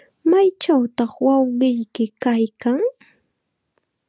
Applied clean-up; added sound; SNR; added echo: none; none; none; none.